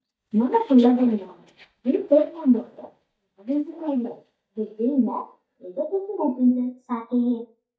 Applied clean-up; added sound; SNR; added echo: neural mask model DeepFilterNet 3.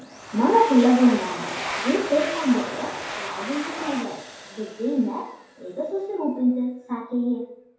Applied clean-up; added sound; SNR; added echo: none; Domestic sounds, home sounds; 11 dB; reverberation time 2.3 s.